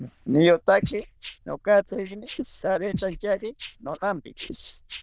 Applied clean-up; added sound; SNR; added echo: neural diffusion model UNIVERSE++.